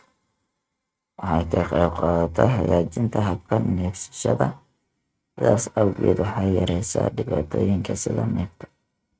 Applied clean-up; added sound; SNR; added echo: neural mask model RNNoise.